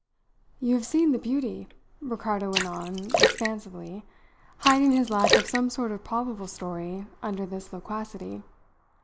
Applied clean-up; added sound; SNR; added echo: none; Splash, splatter; 0 dB; none.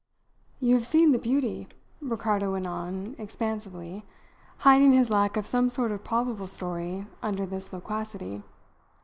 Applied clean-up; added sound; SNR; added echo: none; none; none; none.